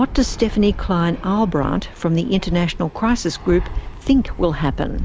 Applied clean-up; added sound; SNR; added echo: none; Fixed-wing aircraft, airplane; 8 dB; none.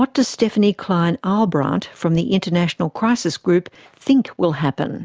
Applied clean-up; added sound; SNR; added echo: none; none; none; none.